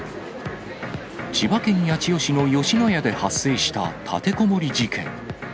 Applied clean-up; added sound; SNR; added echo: none; none; none; none.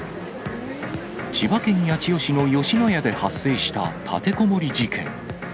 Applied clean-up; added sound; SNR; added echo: none; Motorcycle; 17 dB; none.